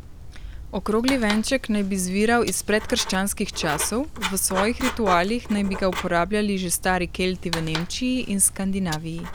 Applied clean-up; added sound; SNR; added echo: none; Writing; 9 dB; none.